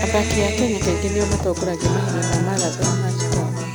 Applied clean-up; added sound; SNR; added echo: none; Guitar; -2 dB; none.